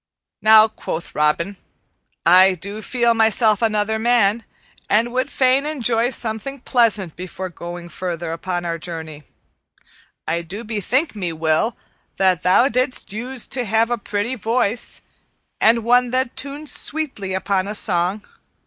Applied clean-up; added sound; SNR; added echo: none; none; none; none.